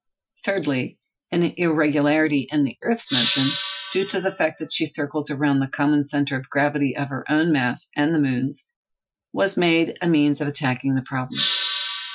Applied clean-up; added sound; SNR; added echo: classical method Wiener filter.